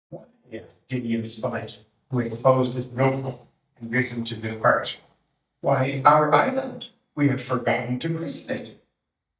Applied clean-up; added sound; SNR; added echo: neural mask model DeepFilterNet 3.